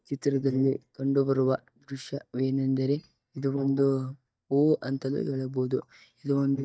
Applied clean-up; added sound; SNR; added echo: neural mask model DeepFilterNet 3.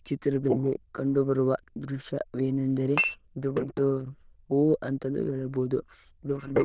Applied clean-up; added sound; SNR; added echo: neural diffusion model UNIVERSE++.